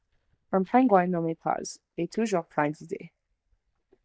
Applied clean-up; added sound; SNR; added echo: neural mask model DeepFilterNet 3.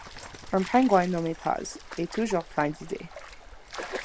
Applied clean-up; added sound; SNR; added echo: none; Stream; 13 dB; none.